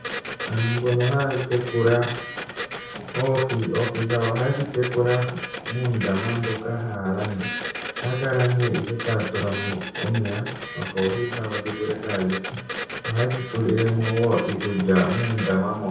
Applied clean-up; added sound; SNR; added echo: none; Printer; 7 dB; reverberation time 0.6 s.